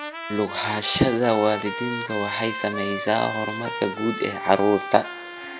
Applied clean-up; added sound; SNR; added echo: none; Trumpet; 8 dB; none.